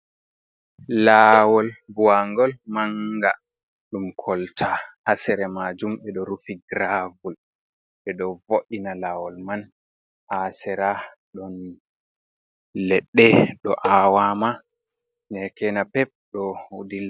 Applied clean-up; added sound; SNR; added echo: none; Cowbell; 15 dB; none.